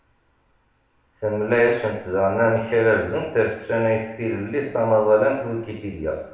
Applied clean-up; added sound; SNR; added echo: none; none; none; reverberation time 0.8 s.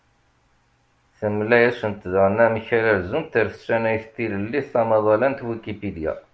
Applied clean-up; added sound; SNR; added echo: none; none; none; none.